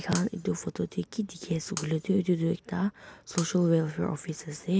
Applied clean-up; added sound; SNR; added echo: none; Shatter; 17 dB; none.